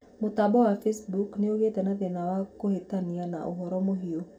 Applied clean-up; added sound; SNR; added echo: none; none; none; reverberation time 0.2 s.